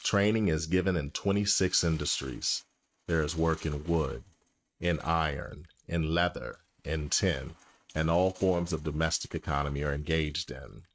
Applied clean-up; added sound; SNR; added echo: neural mask model RNNoise.